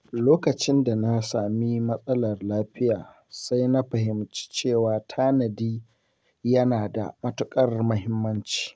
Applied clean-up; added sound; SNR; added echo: none; none; none; none.